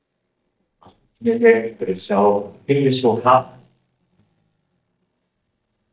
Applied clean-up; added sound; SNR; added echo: neural mask model DeepFilterNet 3.